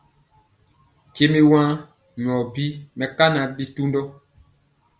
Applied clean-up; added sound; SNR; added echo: none; none; none; none.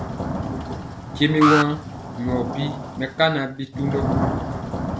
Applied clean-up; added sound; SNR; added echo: none; Thunder / Rain + Alarm; 2 dB; none.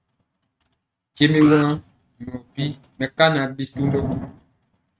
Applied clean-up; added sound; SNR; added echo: neural mask model RNNoise.